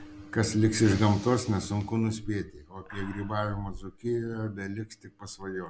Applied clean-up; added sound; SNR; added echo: none; Breathing; 17 dB; none.